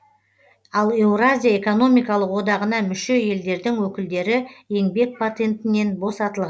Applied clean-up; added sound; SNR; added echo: none; none; none; none.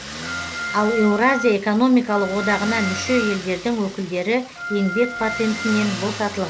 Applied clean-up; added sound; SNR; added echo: none; Organ + Motor vehicle (road); 8 dB; none.